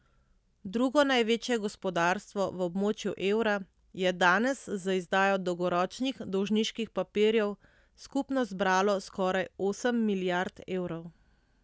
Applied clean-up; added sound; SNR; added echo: none; none; none; none.